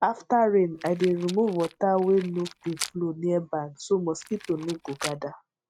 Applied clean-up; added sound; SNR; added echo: neural mask model RNNoise.